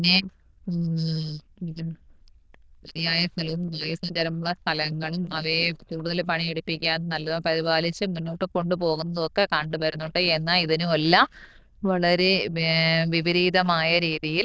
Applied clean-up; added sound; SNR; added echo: neural diffusion model UNIVERSE++.